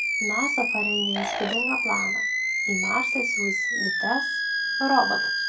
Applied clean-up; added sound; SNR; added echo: none; Animal; -4 dB; reverberation time 0.3 s.